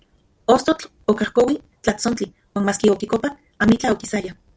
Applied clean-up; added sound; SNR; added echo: none; none; none; none.